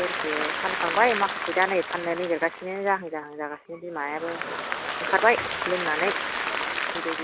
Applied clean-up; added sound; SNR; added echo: none; Applause / Crowd; 4 dB; none.